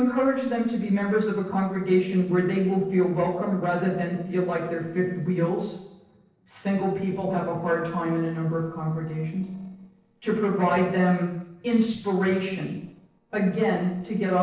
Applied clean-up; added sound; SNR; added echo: neural separator model SepFormer DNS4.